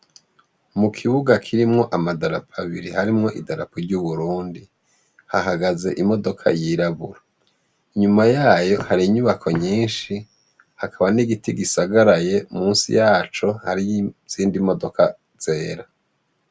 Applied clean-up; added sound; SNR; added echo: none; Walk, footsteps; 15 dB; none.